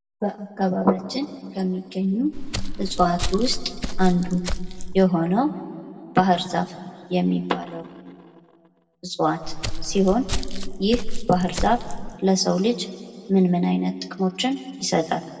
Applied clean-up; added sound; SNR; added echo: none; Walk, footsteps; 2 dB; reverberation time 1.8 s.